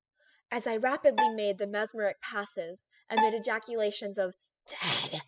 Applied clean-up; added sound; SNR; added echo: classical method spectral subtraction.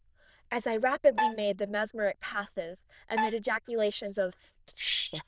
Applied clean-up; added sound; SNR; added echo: neural diffusion model UNIVERSE++.